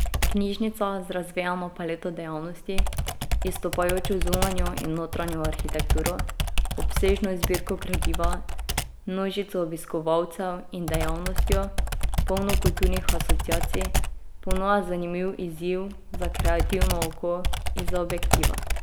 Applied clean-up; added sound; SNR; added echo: none; Computer keyboard; -3 dB; none.